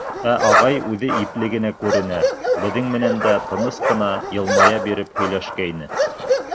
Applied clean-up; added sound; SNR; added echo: none; Bark; -1 dB; none.